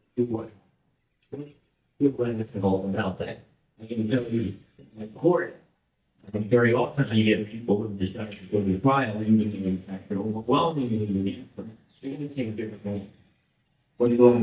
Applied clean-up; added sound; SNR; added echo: neural mask model DeepFilterNet 3.